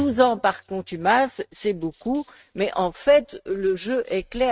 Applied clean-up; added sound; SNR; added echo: neural mask model RNNoise.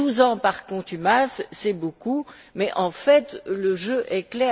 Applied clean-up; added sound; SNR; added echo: none; none; none; none.